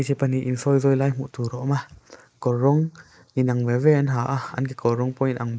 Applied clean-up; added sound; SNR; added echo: neural mask model Resemble Enhance denoiser.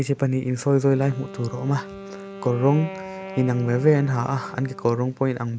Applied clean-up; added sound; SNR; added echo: none; Wind instrument, woodwind instrument; 15 dB; none.